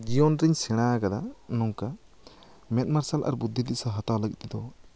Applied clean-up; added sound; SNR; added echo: none; none; none; none.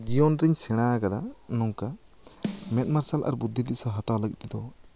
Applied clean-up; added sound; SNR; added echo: none; Snare drum; 14 dB; none.